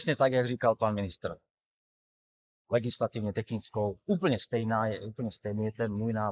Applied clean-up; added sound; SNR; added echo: neural mask model Resemble Enhance denoiser.